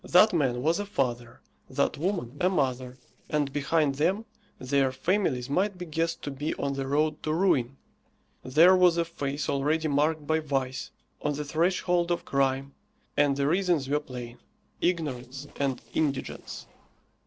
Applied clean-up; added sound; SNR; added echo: neural separator model SepFormer DNS4.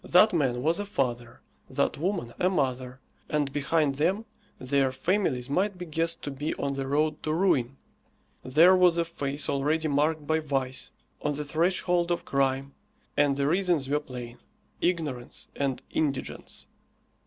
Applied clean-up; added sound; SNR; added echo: none; none; none; none.